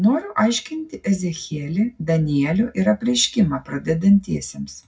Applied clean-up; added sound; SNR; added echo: none; none; none; reverberation time 0.4 s.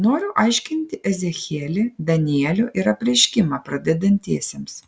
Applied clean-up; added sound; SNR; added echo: none; none; none; none.